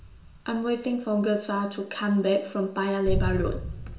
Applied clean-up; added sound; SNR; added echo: none; Boom; 6 dB; reverberation time 1.6 s.